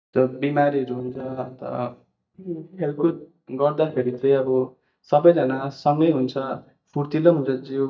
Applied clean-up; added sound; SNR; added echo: neural mask model DeepFilterNet 3.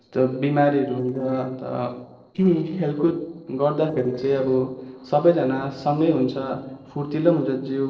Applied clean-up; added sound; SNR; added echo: neural separator model SepFormer DNS4.